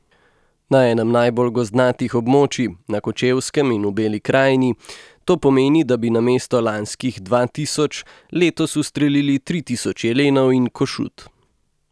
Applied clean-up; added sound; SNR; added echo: none; none; none; none.